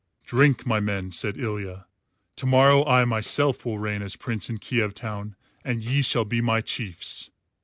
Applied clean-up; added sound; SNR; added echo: none; Tambourine; 17 dB; none.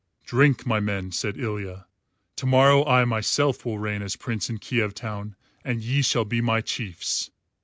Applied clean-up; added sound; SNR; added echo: none; none; none; none.